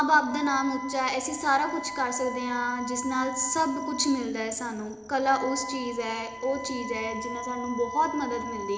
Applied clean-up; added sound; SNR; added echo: none; Wind instrument, woodwind instrument; 10 dB; reverberation time 0.8 s.